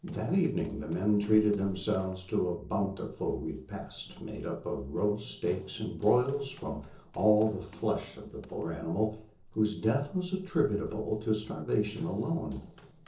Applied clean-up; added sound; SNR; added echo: neural separator model SepFormer DNS4.